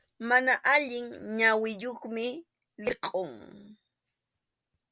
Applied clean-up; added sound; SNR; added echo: none; none; none; none.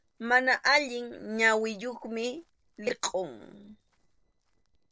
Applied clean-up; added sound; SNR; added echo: neural separator model SepFormer DNS4.